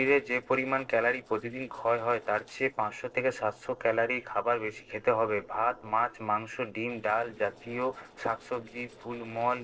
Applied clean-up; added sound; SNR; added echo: neural separator model SepFormer DNS4.